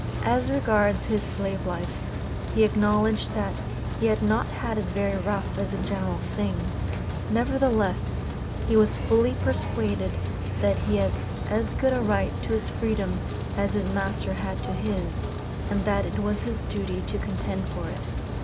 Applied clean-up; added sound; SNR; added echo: none; Rain; 2 dB; none.